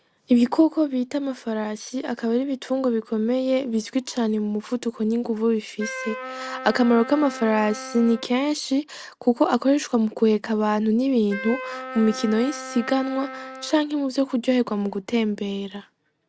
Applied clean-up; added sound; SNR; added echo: none; Wind instrument, woodwind instrument; 13 dB; none.